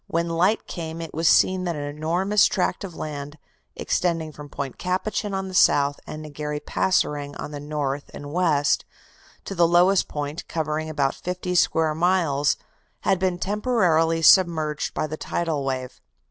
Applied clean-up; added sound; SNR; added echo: none; none; none; none.